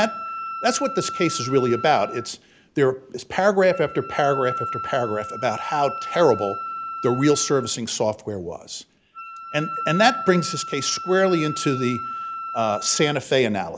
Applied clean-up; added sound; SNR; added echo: none; Wind instrument, woodwind instrument; 10 dB; none.